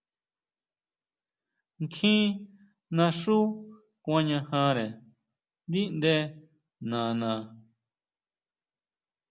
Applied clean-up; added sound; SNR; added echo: none; none; none; none.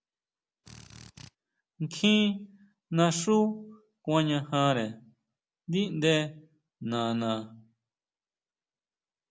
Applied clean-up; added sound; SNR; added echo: none; Drill; 19 dB; none.